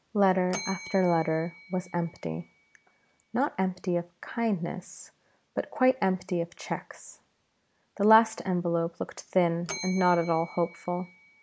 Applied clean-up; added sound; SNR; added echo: none; Bell; 19 dB; none.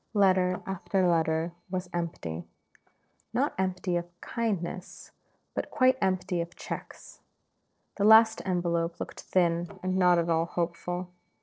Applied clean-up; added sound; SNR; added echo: neural separator model SepFormer DNS4.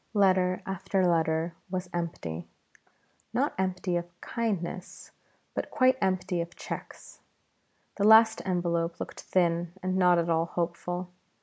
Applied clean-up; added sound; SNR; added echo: none; none; none; none.